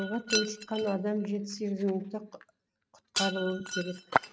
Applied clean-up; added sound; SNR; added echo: neural mask model RNNoise.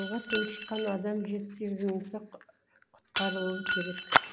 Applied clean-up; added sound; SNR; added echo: none; Shatter + Fire; -1 dB; none.